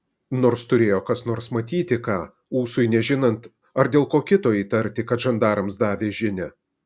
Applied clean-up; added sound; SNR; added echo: none; none; none; none.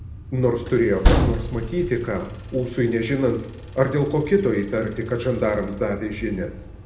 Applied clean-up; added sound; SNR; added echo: none; Train; 4 dB; reverberation time 0.8 s.